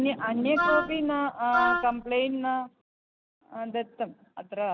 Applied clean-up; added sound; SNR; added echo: none; Wind instrument, woodwind instrument; 0 dB; none.